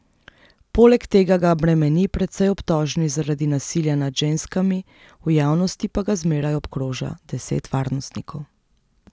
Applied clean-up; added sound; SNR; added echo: none; none; none; none.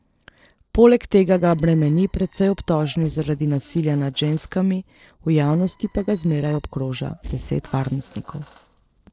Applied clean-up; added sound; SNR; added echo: neural separator model SepFormer DNS4.